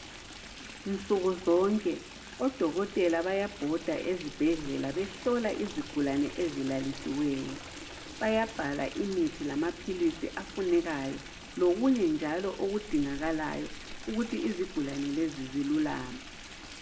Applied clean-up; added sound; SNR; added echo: none; Stream; 13 dB; reverberation time 0.5 s.